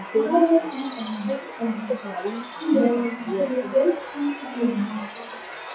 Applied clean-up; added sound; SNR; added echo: classical method WPE with log-MMSE.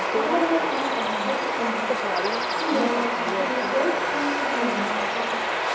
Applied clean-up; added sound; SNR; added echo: none; Bird vocalization, bird call, bird song; -4 dB; reverberation time 0.9 s.